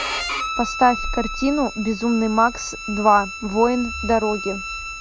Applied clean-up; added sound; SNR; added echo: none; Bowed string instrument; 9 dB; none.